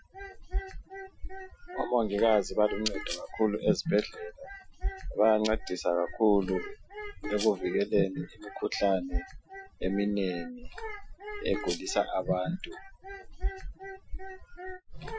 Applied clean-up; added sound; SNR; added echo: classical method Wiener filter.